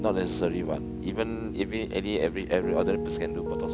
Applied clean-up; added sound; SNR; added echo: none; Piano; 3 dB; none.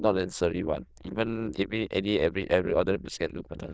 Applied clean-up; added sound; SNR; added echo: neural diffusion model UNIVERSE++.